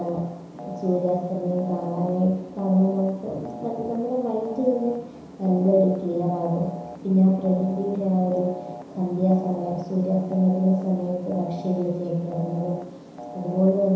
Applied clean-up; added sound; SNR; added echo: none; Telephone; 17 dB; reverberation time 1.0 s.